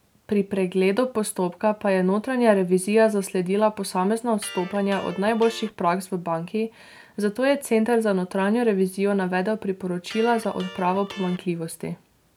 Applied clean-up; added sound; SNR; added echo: none; Electric guitar; 18 dB; none.